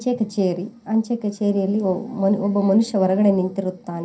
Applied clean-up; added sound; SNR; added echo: none; none; none; reverberation time 0.3 s.